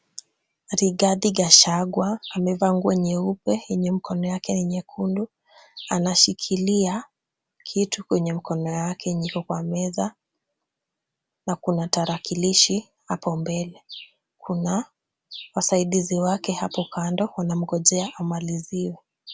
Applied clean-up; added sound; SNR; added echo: none; none; none; none.